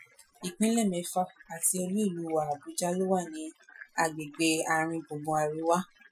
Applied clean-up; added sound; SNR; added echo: classical method Wiener filter.